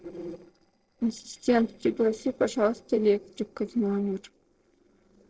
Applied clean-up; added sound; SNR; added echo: neural separator model SepFormer DNS4.